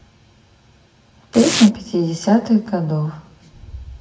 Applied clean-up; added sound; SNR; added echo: none; Domestic sounds, home sounds; 11 dB; reverberation time 0.6 s.